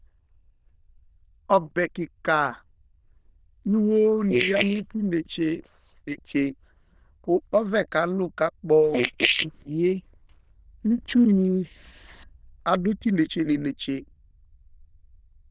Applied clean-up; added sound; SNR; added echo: neural diffusion model UNIVERSE++.